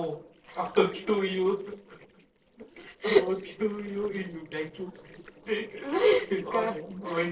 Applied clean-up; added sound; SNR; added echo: neural separator model SepFormer DNS4.